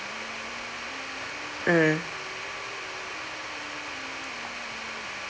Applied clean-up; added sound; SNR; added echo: none; Wind instrument, woodwind instrument; 19 dB; none.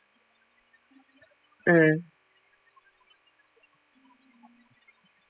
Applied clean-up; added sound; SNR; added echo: classical method spectral subtraction.